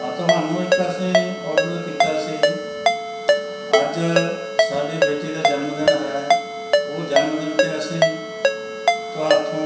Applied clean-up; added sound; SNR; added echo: none; Ringtone; -5 dB; reverberation time 0.7 s.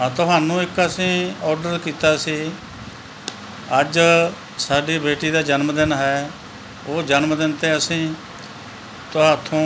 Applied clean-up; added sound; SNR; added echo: none; none; none; none.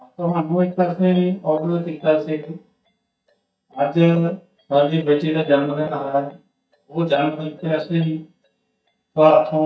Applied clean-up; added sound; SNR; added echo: neural mask model DeepFilterNet 3.